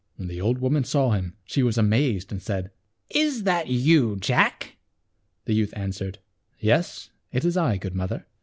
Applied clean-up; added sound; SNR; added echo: none; none; none; none.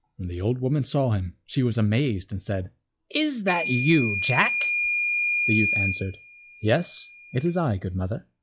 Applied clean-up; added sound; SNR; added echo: classical method log-MMSE.